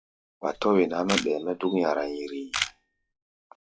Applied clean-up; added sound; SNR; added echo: classical method log-MMSE.